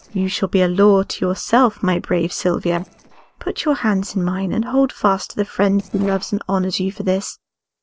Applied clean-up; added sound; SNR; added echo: neural separator model SepFormer DNS4.